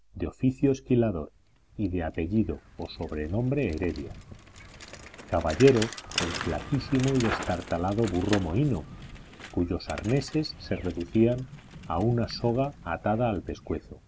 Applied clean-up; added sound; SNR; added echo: none; Bicycle; 13 dB; none.